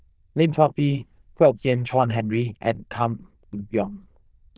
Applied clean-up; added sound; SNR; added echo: neural diffusion model UNIVERSE++.